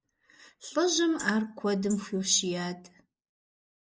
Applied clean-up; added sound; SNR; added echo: neural mask model Resemble Enhance denoiser.